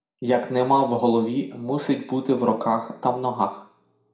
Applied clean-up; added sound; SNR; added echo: none; none; none; reverberation time 0.5 s.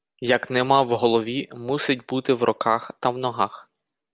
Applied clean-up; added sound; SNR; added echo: none; none; none; none.